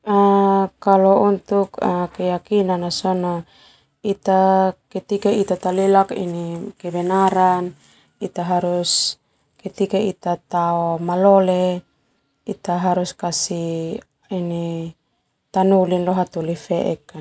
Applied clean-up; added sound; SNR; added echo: none; none; none; none.